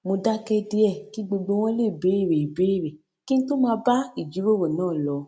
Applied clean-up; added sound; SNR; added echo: none; none; none; none.